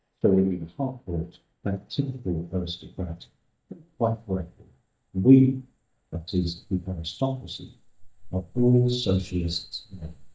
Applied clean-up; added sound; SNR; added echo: neural mask model DeepFilterNet 3.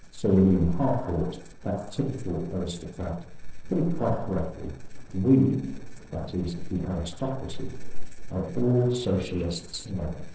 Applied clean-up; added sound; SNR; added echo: neural separator model SepFormer DNS4.